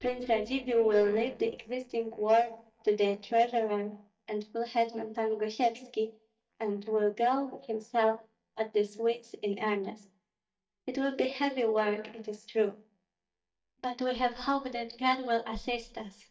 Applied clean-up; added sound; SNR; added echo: neural mask model DeepFilterNet 3.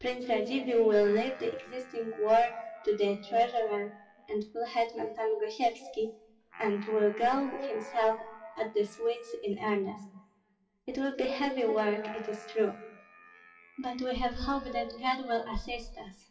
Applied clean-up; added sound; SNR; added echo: classical method WPE with log-MMSE.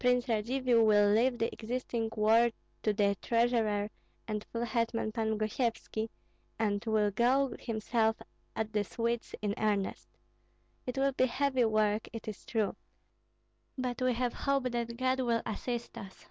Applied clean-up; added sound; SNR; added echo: none; none; none; none.